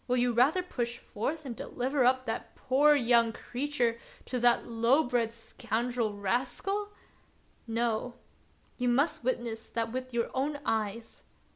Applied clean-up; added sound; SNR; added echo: none; none; none; none.